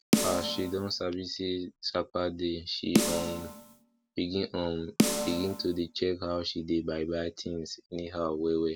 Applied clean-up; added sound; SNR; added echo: none; Snare drum; 1 dB; none.